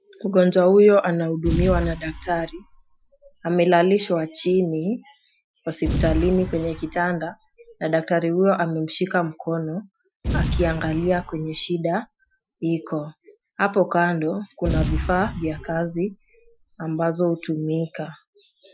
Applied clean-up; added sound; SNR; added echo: classical method Wiener filter.